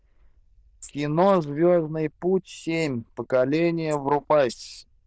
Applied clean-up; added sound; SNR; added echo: neural diffusion model UNIVERSE++.